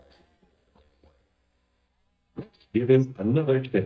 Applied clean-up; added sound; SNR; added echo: neural mask model DeepFilterNet 3.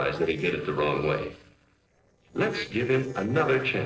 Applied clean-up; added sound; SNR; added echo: neural separator model SepFormer DNS4.